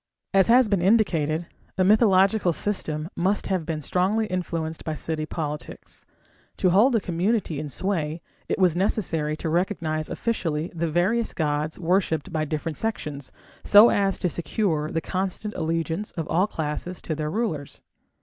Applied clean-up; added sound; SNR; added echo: none; none; none; none.